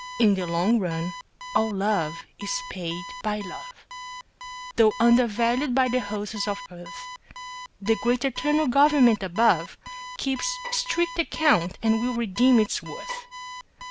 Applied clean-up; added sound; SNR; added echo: none; Bowed string instrument + Alarm; 13 dB; none.